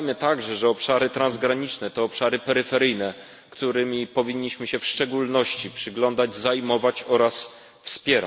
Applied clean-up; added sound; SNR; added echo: none; none; none; none.